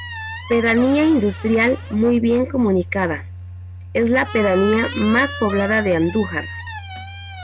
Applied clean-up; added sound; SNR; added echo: none; Squeak; 13 dB; none.